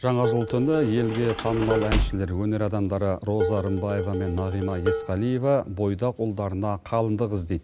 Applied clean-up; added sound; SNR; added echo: none; Sliding door / Slam + Dishes, pots, and pans; 5 dB; none.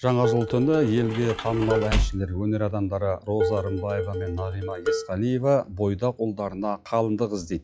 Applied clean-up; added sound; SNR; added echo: classical method log-MMSE.